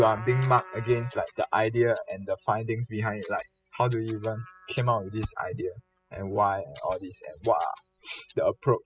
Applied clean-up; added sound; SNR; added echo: classical method spectral subtraction.